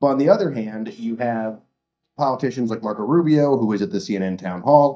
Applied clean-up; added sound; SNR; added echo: neural mask model DeepFilterNet 3.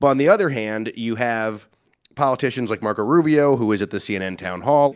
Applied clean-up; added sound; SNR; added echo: none; none; none; none.